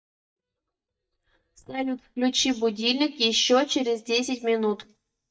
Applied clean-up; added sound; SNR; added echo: neural mask model DeepFilterNet 3.